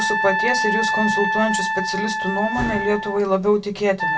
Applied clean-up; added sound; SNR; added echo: none; Wind instrument, woodwind instrument; 1 dB; reverberation time 0.1 s.